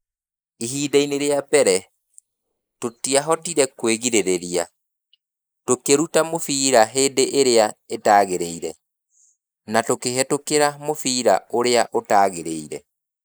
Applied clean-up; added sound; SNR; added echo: neural mask model Resemble Enhance denoiser.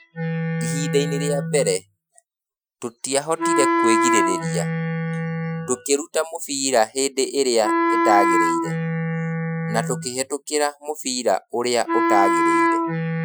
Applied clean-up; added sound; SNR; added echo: classical method Wiener filter.